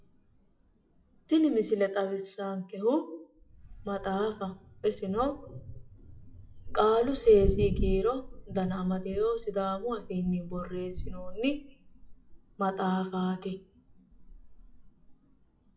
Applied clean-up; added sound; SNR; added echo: classical method WPE with log-MMSE.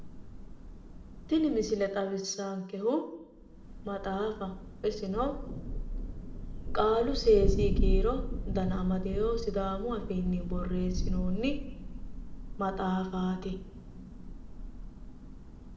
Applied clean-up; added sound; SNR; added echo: none; Thunder; 2 dB; reverberation time 0.6 s.